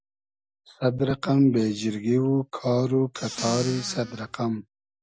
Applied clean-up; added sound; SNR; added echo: none; Squeak / Cupboard open or close; 10 dB; none.